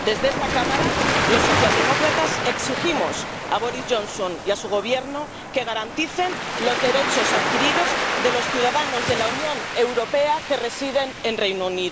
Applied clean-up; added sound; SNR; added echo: none; Waves, surf; 0 dB; none.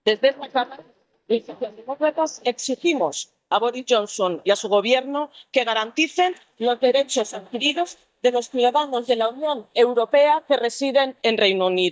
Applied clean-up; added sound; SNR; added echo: neural mask model DeepFilterNet 3.